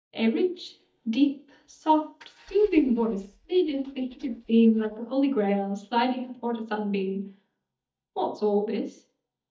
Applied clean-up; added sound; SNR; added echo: neural mask model DeepFilterNet 3.